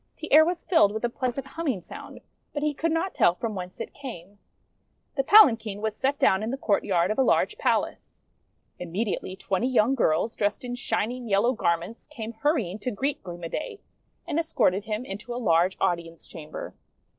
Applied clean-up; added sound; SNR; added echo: neural separator model SepFormer DNS4.